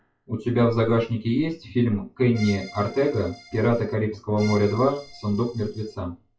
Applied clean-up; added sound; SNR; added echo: classical method WPE with log-MMSE.